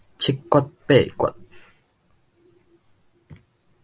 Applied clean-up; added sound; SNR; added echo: none; none; none; none.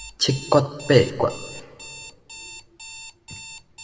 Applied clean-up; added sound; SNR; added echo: none; Alarm; 16 dB; reverberation time 1.6 s.